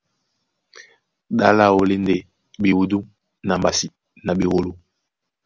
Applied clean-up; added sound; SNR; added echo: none; none; none; none.